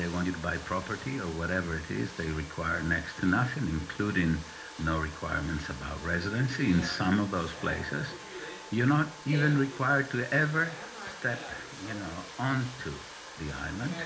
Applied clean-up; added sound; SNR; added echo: none; Domestic sounds, home sounds; 13 dB; reverberation time 0.4 s.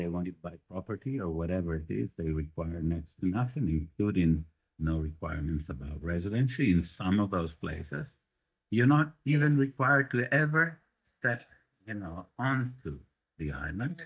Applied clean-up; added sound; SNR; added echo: neural mask model DeepFilterNet 3.